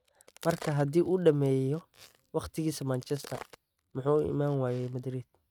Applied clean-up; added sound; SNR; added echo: neural mask model RNNoise.